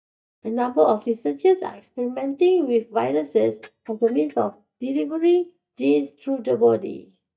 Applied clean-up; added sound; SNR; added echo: neural mask model DeepFilterNet 3.